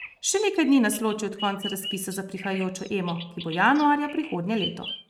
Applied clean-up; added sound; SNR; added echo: neural mask model RNNoise.